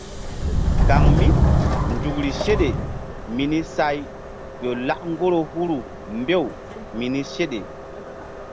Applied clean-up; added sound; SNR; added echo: none; Subway, metro, underground; -3 dB; none.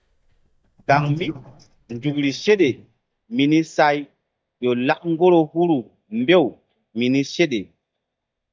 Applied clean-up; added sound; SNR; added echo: neural mask model DeepFilterNet 3.